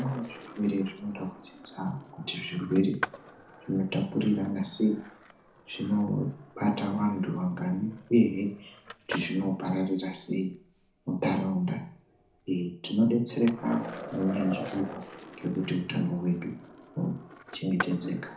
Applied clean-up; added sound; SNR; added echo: none; Skateboard; 14 dB; reverberation time 0.7 s.